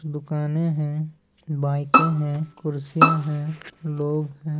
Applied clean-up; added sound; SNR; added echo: none; Bowed string instrument; -2 dB; none.